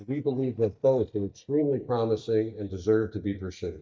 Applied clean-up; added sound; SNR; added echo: neural mask model DeepFilterNet 3.